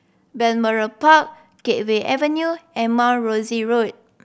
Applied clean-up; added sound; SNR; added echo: none; none; none; none.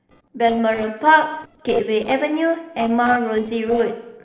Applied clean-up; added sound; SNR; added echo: neural separator model SepFormer DNS4.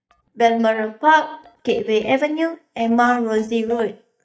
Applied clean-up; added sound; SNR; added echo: neural mask model DeepFilterNet 3.